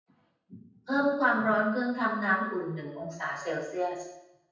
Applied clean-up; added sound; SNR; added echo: none; none; none; reverberation time 0.9 s.